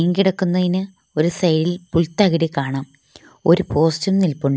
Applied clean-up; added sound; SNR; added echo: none; none; none; none.